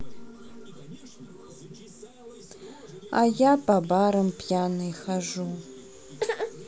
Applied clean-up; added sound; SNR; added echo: none; none; none; none.